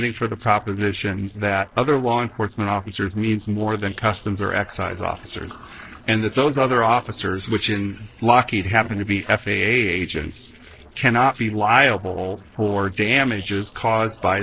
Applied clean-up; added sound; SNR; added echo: neural separator model SepFormer DNS4.